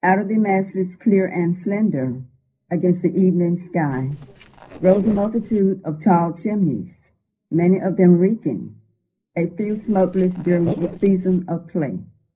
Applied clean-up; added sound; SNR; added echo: neural separator model SepFormer DNS4.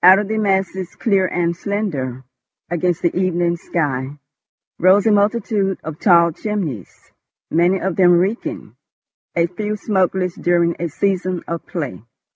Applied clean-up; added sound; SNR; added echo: none; none; none; none.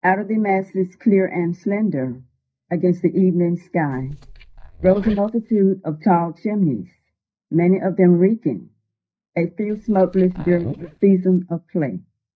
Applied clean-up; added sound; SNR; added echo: neural mask model DeepFilterNet 3.